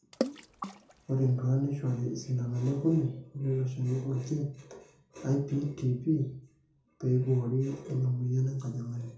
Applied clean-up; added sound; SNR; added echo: none; Water / Splash, splatter; 11 dB; reverberation time 0.5 s.